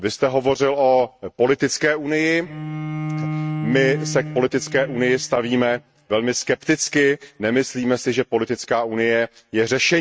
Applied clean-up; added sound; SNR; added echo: neural mask model RNNoise.